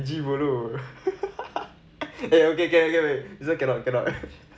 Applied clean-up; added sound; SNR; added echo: none; none; none; none.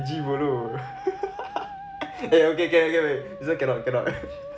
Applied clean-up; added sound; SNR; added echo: none; Musical instrument; 13 dB; none.